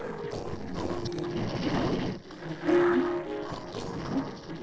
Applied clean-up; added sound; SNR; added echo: neural separator model SepFormer DNS4.